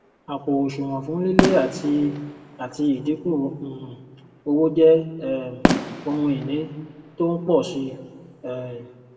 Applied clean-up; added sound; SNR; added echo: none; Fireworks; 6 dB; reverberation time 1.2 s.